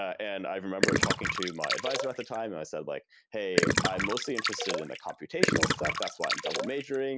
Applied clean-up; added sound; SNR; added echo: none; Gurgling; -4 dB; none.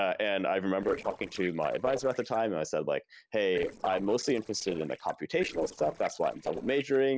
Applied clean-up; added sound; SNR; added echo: neural separator model SepFormer DNS4.